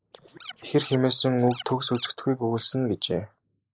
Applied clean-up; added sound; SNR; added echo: neural mask model Resemble Enhance denoiser.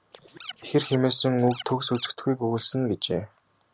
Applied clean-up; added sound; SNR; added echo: none; Scratching (performance technique); 17 dB; none.